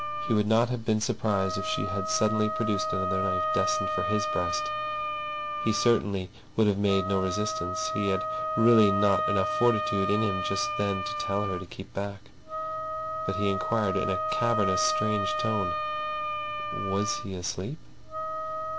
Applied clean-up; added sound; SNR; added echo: none; Wind instrument, woodwind instrument; 2 dB; none.